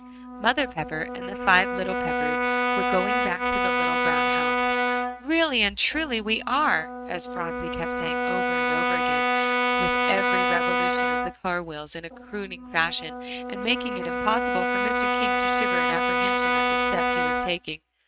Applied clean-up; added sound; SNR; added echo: neural mask model RNNoise.